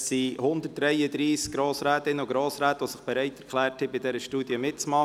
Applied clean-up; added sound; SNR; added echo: none; none; none; none.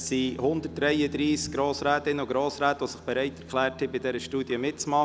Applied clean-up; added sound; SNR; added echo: none; Bowed string instrument; 17 dB; none.